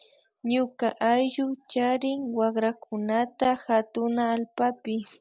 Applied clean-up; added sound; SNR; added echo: none; none; none; none.